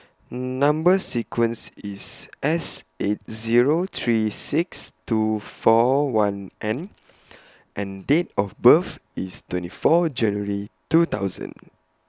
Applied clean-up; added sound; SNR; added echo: none; none; none; none.